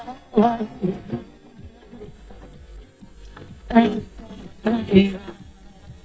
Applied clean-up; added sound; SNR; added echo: neural mask model DeepFilterNet 3.